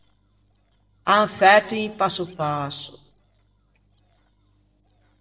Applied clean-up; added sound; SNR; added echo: neural separator model SepFormer DNS4.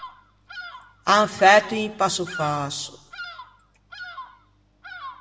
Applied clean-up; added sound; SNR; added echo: none; Bird vocalization, bird call, bird song; 16 dB; reverberation time 0.9 s.